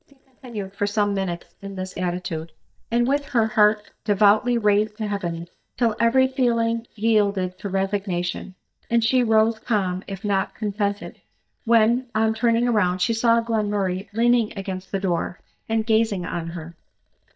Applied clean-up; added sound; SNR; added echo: neural mask model DeepFilterNet 3.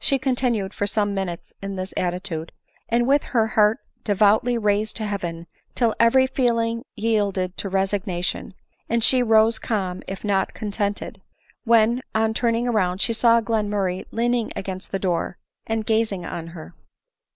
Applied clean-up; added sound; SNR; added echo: none; none; none; none.